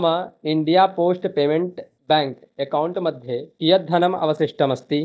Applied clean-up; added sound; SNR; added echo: neural mask model DeepFilterNet 3.